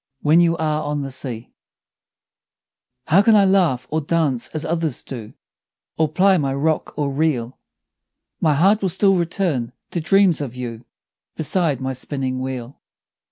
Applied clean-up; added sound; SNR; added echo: none; none; none; none.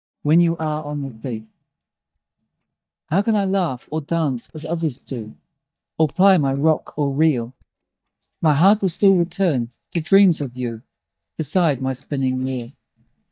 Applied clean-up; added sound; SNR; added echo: neural mask model DeepFilterNet 3.